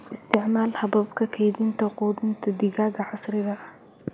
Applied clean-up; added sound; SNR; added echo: none; none; none; none.